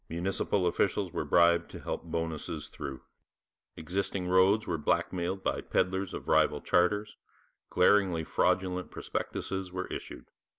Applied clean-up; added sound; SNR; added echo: none; none; none; none.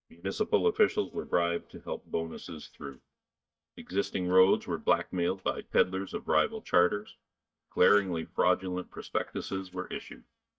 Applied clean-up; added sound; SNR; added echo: neural mask model DeepFilterNet 3.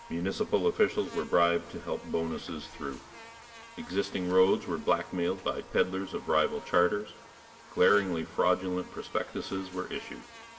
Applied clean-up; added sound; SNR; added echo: none; Buzz; 19 dB; reverberation time 1.7 s.